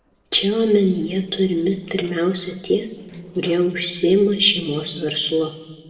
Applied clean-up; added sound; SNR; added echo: neural separator model SepFormer DNS4.